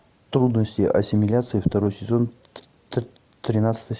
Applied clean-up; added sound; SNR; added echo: none; none; none; none.